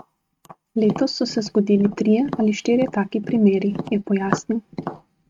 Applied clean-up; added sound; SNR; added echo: neural mask model RNNoise.